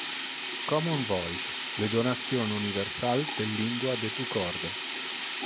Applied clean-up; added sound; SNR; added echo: none; Sink (filling or washing); -2 dB; none.